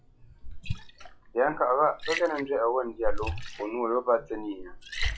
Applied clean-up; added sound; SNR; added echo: classical method log-MMSE.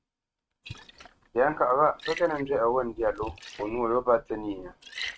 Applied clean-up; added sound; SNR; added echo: neural mask model RNNoise.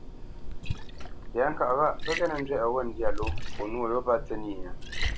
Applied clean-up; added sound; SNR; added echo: none; Liquid; 1 dB; none.